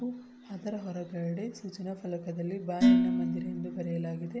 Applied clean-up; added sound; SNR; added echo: none; Dishes, pots, and pans; -4 dB; none.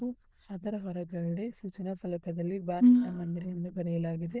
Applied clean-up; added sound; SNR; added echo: neural diffusion model UNIVERSE++.